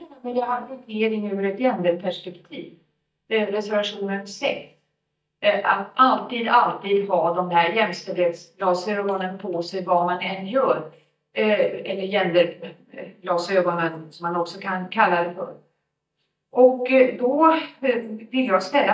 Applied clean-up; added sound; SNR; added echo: neural mask model DeepFilterNet 3.